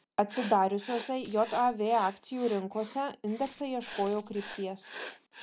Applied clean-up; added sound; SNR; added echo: none; Writing + Coin (dropping); 16 dB; none.